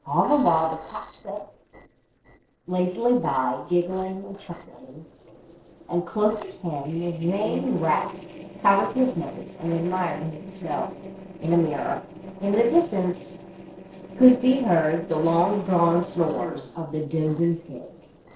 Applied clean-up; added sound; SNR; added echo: neural separator model SepFormer DNS4.